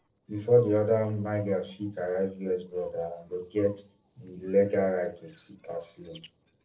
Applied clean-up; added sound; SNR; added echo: neural separator model SepFormer DNS4.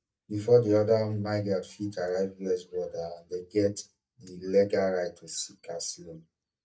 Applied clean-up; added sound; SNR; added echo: neural mask model DeepFilterNet 3.